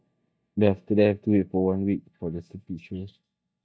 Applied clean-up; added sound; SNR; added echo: neural mask model DeepFilterNet 3.